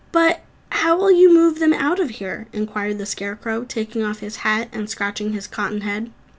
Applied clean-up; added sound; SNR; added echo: none; none; none; none.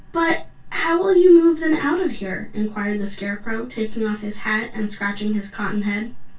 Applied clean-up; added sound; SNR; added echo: none; none; none; reverberation time 0.2 s.